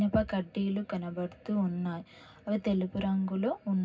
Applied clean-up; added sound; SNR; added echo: none; none; none; reverberation time 0.4 s.